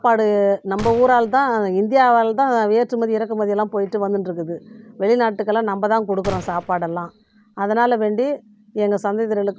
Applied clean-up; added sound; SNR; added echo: none; Gunshot, gunfire; 17 dB; none.